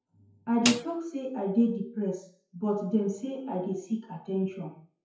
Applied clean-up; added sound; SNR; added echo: classical method WPE with log-MMSE.